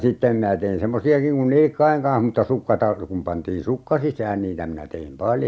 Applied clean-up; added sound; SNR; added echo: none; none; none; none.